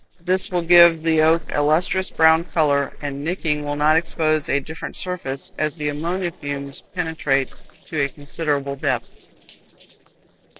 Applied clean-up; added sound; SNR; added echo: neural separator model SepFormer DNS4.